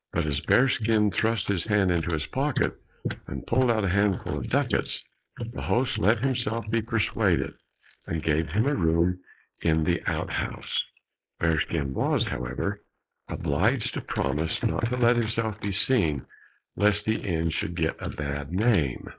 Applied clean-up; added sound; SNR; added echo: neural mask model Resemble Enhance denoiser.